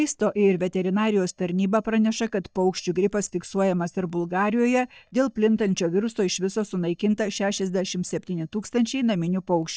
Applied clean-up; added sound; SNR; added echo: neural mask model DeepFilterNet 3.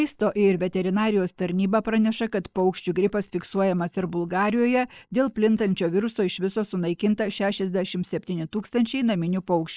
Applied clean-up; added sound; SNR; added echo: neural mask model Resemble Enhance denoiser.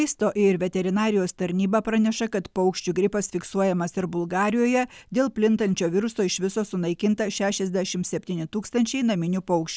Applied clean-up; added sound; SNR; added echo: none; none; none; none.